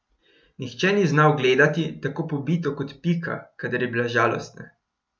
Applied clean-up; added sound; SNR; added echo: none; none; none; none.